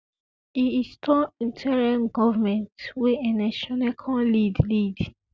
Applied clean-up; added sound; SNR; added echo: none; none; none; none.